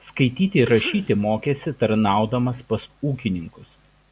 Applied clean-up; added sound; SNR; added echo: none; Cough; 16 dB; none.